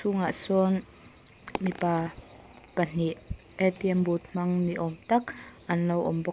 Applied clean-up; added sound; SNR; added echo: none; Coin (dropping); 17 dB; none.